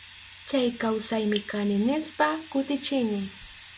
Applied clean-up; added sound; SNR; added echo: none; Hiss; 13 dB; none.